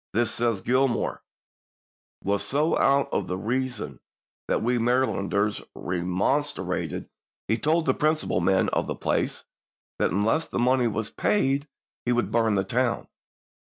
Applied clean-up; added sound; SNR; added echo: none; none; none; none.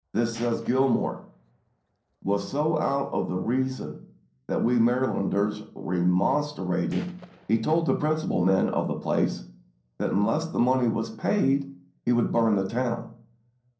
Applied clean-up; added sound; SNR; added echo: neural separator model SepFormer DNS4.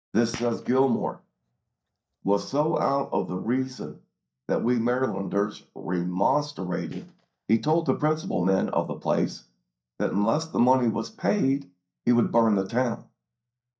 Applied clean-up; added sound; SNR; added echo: neural mask model DeepFilterNet 3.